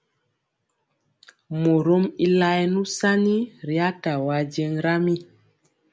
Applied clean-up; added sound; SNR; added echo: none; none; none; none.